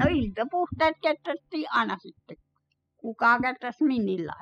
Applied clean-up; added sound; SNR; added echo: classical method spectral subtraction.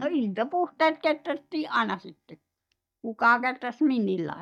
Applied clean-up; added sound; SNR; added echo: neural mask model DeepFilterNet 3.